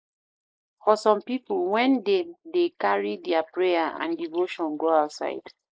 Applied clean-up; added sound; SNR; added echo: neural mask model Resemble Enhance denoiser.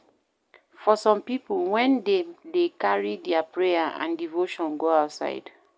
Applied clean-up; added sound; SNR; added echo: none; none; none; none.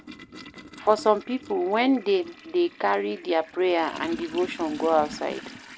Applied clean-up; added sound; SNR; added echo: none; Toilet flush; 16 dB; none.